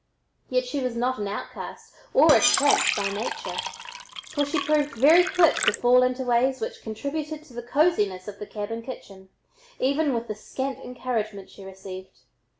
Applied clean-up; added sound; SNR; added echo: none; Fill (with liquid) + Screech; 3 dB; none.